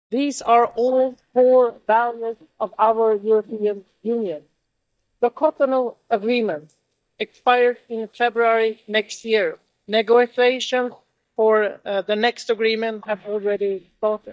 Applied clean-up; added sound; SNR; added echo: neural mask model DeepFilterNet 3.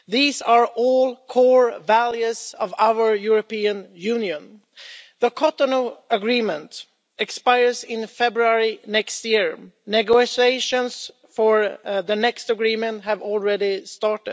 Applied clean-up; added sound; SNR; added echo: none; none; none; none.